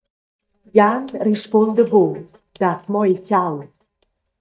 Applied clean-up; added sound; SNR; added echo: neural mask model DeepFilterNet 3.